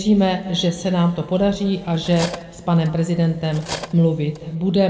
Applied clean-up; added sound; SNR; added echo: none; Cutlery, silverware; 16 dB; reverberation time 1.4 s.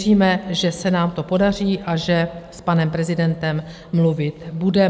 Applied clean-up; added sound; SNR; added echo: none; none; none; none.